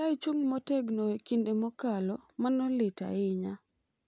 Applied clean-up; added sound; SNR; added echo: none; none; none; none.